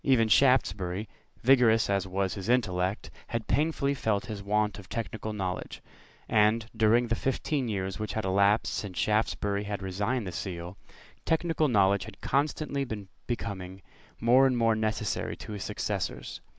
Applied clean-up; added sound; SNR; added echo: none; none; none; none.